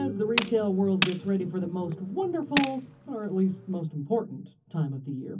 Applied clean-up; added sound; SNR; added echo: none; Tools; 4 dB; reverberation time 0.3 s.